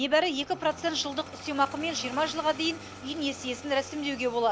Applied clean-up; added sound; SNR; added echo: none; Engine starting; 15 dB; none.